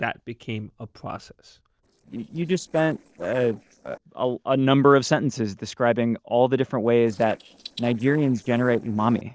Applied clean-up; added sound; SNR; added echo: neural separator model SepFormer DNS4.